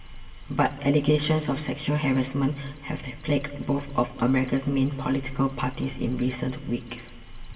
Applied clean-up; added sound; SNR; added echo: none; Cricket; 12 dB; reverberation time 2.0 s.